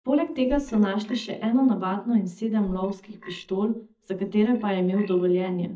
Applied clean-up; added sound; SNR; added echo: neural mask model DeepFilterNet 3.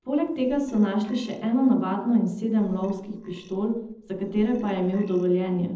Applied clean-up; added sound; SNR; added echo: neural separator model SepFormer DNS4.